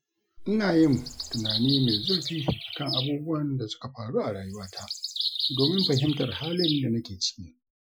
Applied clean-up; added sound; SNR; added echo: classical method Wiener filter.